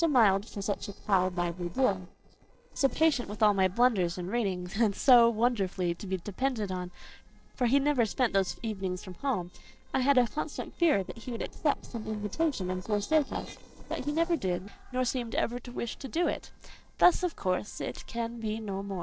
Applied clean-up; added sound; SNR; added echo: neural separator model SepFormer DNS4.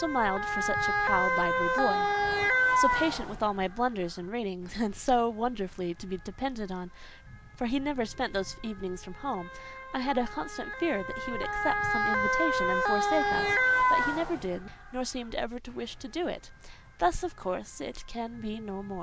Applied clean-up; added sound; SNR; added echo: none; Motor vehicle (road) / Siren; -1 dB; none.